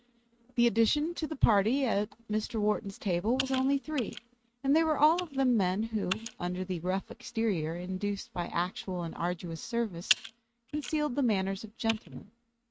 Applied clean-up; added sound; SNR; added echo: neural mask model RNNoise.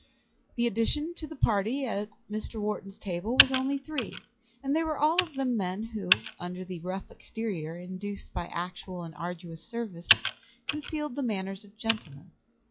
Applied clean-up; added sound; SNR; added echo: classical method log-MMSE.